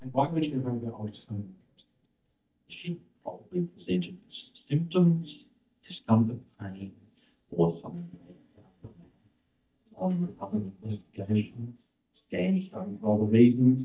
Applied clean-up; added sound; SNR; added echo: neural mask model DeepFilterNet 3.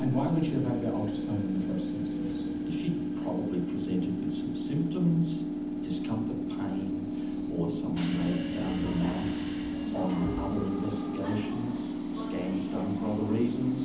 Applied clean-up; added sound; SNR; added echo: none; Subway, metro, underground / Train; 0 dB; reverberation time 0.8 s.